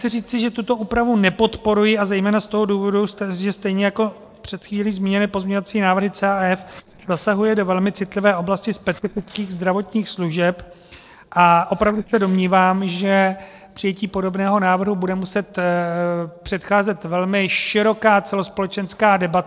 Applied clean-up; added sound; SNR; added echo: neural separator model SepFormer DNS4.